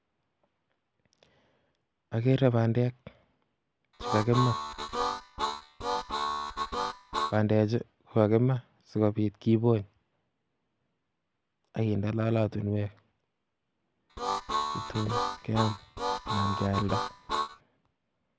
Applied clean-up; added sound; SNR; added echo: none; Harmonica; 2 dB; none.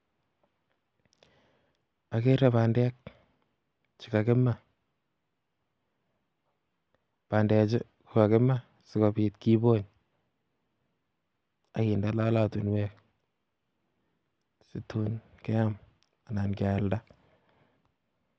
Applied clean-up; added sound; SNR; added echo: none; none; none; none.